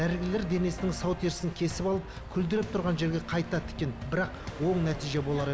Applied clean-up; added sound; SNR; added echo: none; Engine starting / Accelerating, revving, vroom / Motor vehicle (road); 16 dB; none.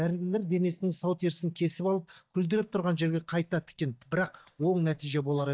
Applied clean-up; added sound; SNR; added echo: neural mask model DeepFilterNet 3.